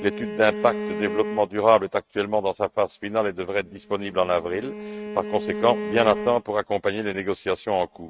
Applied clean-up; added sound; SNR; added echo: neural mask model RNNoise.